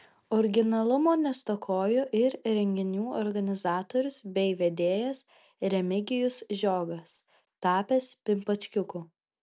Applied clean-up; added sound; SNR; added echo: none; none; none; none.